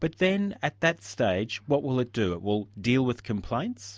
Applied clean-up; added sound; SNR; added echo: none; none; none; none.